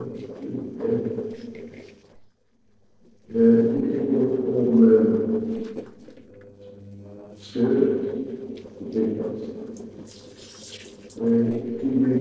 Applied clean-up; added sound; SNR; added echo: neural separator model SepFormer DNS4.